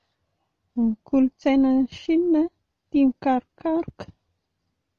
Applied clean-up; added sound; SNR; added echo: none; none; none; none.